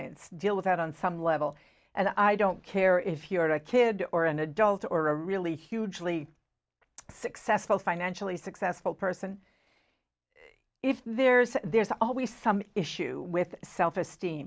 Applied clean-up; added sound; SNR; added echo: none; none; none; none.